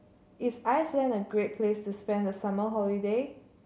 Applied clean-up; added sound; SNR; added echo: none; none; none; none.